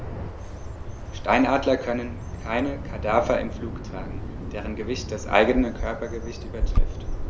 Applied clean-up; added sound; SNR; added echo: none; Bird vocalization, bird call, bird song; 3 dB; none.